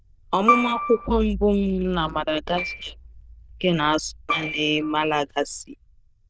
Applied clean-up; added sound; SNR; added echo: neural diffusion model UNIVERSE++.